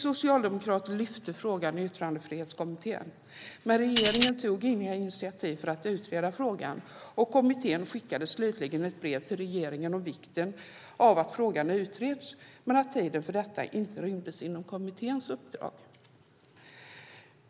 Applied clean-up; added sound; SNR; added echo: none; Tambourine; -3 dB; none.